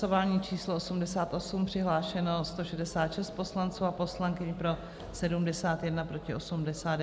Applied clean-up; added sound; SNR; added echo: none; none; none; none.